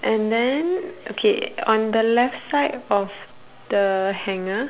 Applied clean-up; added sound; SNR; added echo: none; none; none; none.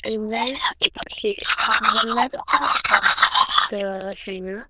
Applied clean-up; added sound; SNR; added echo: neural diffusion model UNIVERSE++.